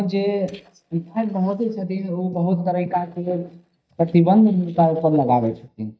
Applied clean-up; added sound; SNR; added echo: neural mask model DeepFilterNet 3.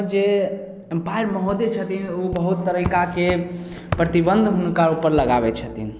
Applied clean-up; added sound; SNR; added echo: none; none; none; none.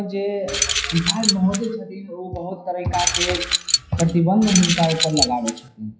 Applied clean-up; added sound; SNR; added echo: classical method WPE with log-MMSE.